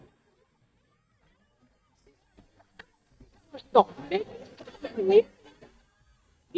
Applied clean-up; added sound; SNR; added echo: neural mask model DeepFilterNet 3.